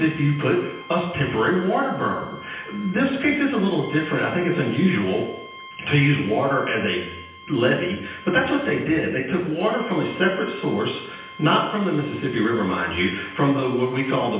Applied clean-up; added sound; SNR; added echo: none; Bowed string instrument; 18 dB; reverberation time 0.9 s.